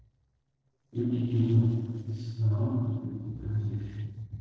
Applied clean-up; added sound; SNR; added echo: neural separator model SepFormer DNS4.